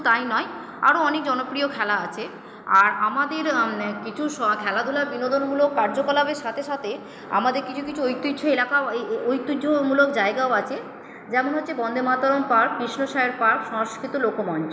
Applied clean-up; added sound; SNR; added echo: none; none; none; none.